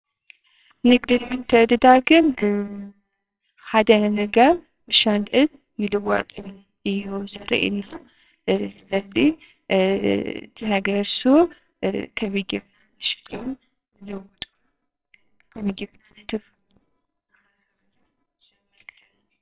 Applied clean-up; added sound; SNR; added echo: neural separator model SepFormer WHAMR!.